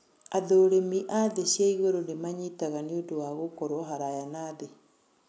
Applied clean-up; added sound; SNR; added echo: none; none; none; none.